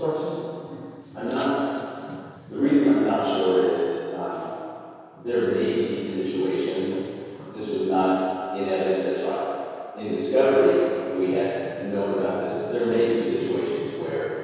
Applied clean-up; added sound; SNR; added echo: none; Shatter; 20 dB; reverberation time 2.2 s.